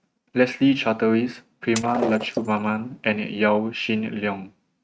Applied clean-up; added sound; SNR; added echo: neural mask model RNNoise.